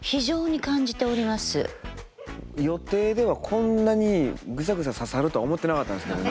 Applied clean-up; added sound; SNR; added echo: none; none; none; none.